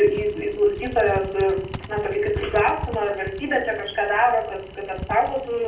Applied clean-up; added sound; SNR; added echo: none; Typing; 13 dB; reverberation time 0.6 s.